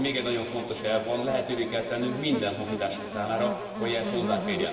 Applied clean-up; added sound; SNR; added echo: none; Buzz; 7 dB; reverberation time 2.6 s.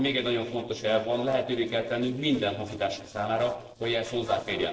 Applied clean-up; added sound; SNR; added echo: neural separator model SepFormer DNS4.